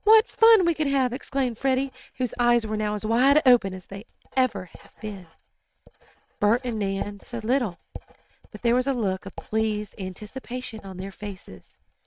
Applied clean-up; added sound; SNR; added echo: neural mask model RNNoise.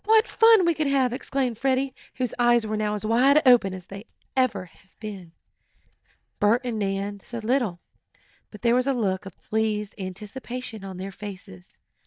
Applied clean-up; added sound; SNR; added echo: neural mask model DeepFilterNet 3.